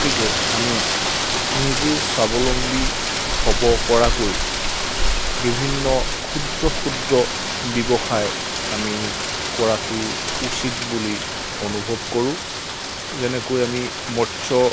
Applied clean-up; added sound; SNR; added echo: none; Rain; -1 dB; none.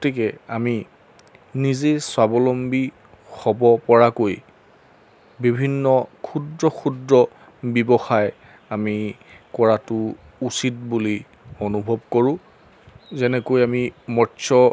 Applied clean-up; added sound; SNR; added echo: none; none; none; none.